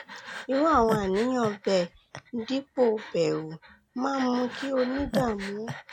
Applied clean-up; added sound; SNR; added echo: none; Breathing; 11 dB; none.